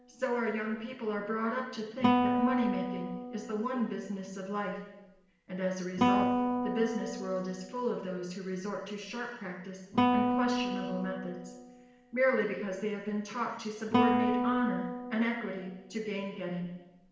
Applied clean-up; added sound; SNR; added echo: none; Guitar; -1 dB; reverberation time 1.1 s.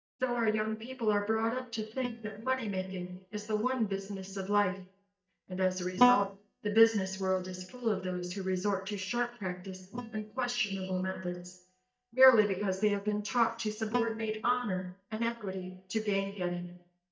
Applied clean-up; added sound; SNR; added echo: neural mask model DeepFilterNet 3.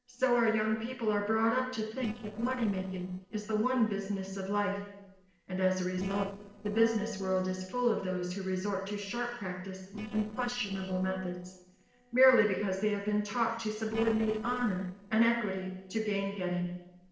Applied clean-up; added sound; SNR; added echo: neural separator model SepFormer DNS4.